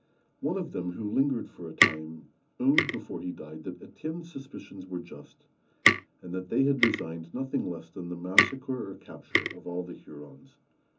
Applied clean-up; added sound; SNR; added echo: none; Tick; -3 dB; reverberation time 0.3 s.